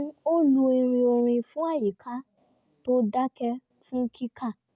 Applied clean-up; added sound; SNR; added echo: none; none; none; none.